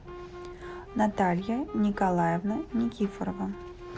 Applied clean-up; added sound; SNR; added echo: none; Wind instrument, woodwind instrument; 14 dB; none.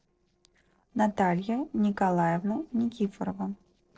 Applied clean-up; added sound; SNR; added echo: neural separator model SepFormer DNS4.